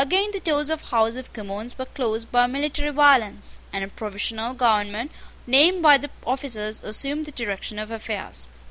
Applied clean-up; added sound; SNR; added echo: none; none; none; none.